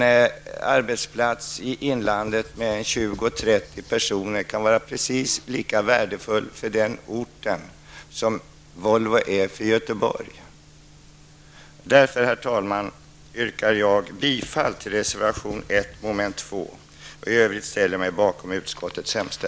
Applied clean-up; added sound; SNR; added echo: none; Writing; 17 dB; none.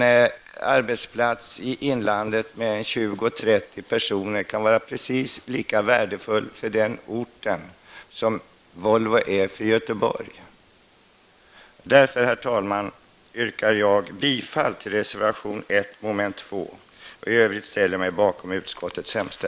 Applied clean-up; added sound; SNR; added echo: neural mask model Resemble Enhance denoiser.